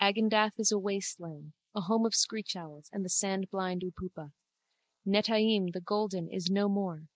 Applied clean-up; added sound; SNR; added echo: neural mask model Resemble Enhance denoiser.